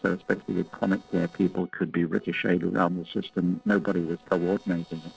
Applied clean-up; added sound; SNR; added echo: neural separator model SepFormer DNS4.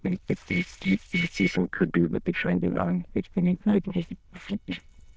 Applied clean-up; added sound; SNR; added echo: neural diffusion model UNIVERSE++.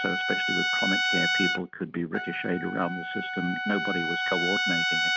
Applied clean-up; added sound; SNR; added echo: none; Trumpet; -3 dB; none.